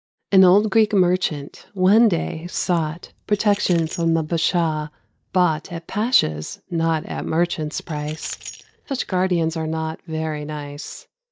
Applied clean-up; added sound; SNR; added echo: neural mask model DeepFilterNet 3.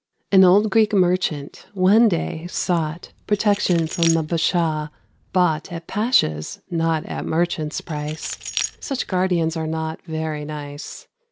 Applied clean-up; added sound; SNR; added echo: none; Keys jangling; 14 dB; none.